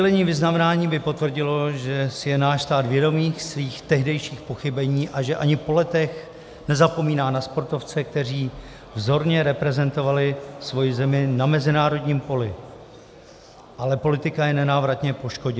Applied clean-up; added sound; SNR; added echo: none; none; none; none.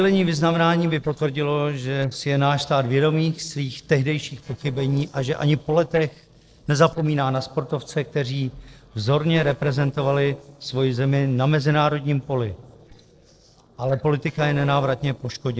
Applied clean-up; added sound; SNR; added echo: neural separator model SepFormer DNS4.